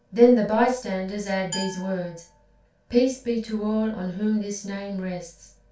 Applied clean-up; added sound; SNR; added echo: none; Glass; 16 dB; reverberation time 0.3 s.